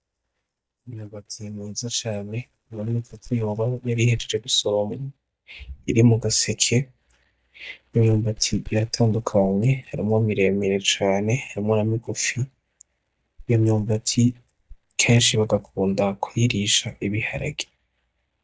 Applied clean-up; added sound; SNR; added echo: neural mask model DeepFilterNet 3.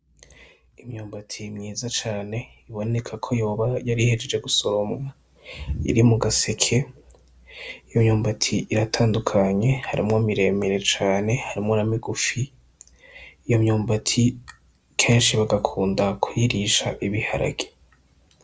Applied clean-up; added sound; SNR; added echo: none; none; none; none.